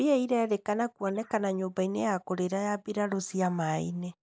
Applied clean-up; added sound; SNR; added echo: neural mask model Resemble Enhance denoiser.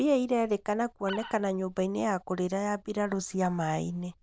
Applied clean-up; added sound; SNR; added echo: neural diffusion model UNIVERSE++.